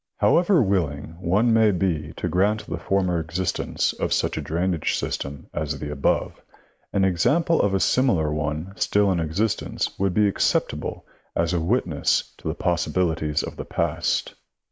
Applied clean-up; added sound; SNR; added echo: none; none; none; none.